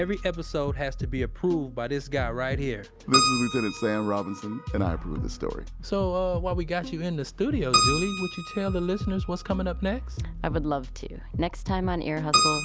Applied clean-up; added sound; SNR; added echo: none; Keyboard (musical); 4 dB; none.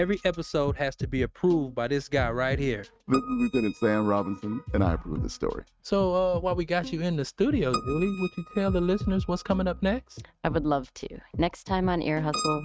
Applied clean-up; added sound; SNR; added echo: neural mask model RNNoise.